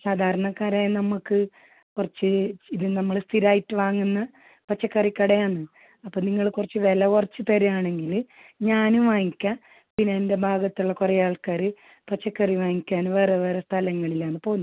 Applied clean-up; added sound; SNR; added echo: none; none; none; none.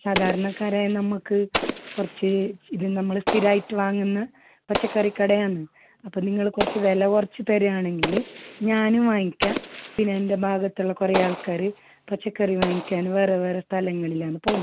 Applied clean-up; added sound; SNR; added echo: none; Explosion; 9 dB; none.